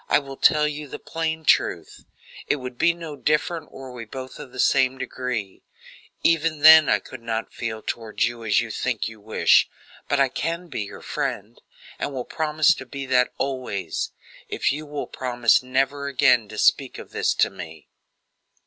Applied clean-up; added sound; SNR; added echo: none; none; none; none.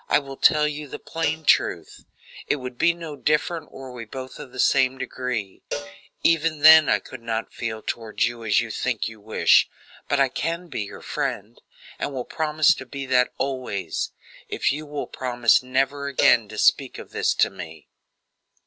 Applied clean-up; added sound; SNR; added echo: neural separator model SepFormer DNS4.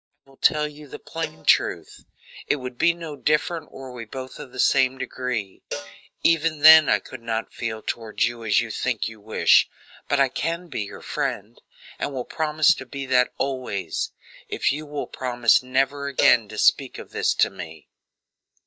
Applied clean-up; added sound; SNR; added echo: neural mask model DeepFilterNet 3.